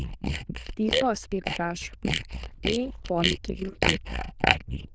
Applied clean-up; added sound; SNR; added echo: neural diffusion model UNIVERSE++.